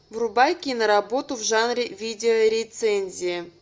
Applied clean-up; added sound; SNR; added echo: none; none; none; none.